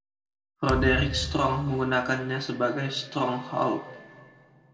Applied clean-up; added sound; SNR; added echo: none; Thump, thud; 7 dB; reverberation time 1.8 s.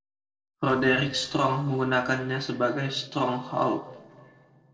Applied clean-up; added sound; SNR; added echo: neural separator model SepFormer DNS4.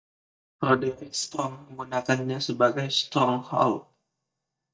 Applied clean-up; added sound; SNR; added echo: neural mask model DeepFilterNet 3.